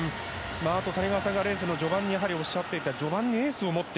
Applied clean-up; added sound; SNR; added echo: none; none; none; none.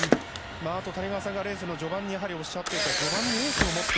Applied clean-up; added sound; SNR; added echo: none; Camera; -2 dB; none.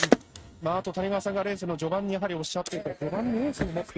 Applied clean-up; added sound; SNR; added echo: neural mask model RNNoise.